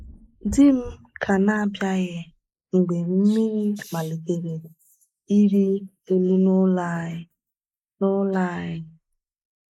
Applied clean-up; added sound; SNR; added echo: neural mask model Resemble Enhance denoiser.